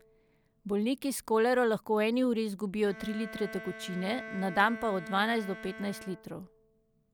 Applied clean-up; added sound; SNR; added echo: none; Bowed string instrument; 16 dB; none.